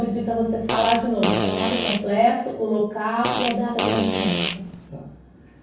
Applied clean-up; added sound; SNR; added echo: none; Fart; 1 dB; reverberation time 0.6 s.